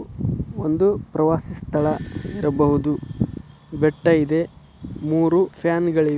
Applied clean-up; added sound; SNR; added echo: none; Doorbell; 20 dB; none.